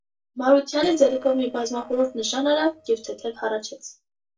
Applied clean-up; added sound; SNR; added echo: neural separator model SepFormer DNS4.